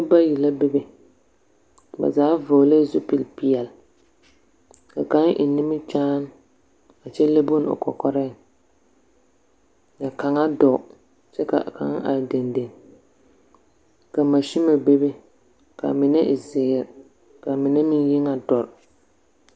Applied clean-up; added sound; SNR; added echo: none; none; none; none.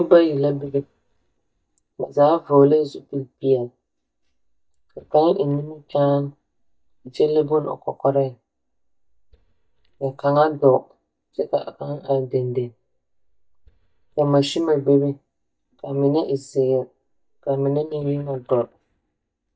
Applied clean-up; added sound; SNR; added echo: neural mask model DeepFilterNet 3.